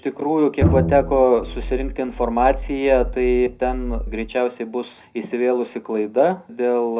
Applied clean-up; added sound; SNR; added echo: none; Bowed string instrument; 5 dB; reverberation time 0.4 s.